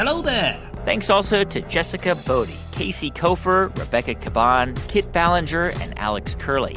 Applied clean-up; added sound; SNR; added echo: none; Engine / Car; 16 dB; none.